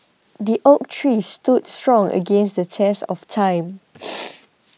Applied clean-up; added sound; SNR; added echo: none; none; none; none.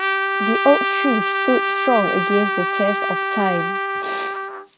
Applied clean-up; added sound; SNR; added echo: none; Trumpet; 0 dB; none.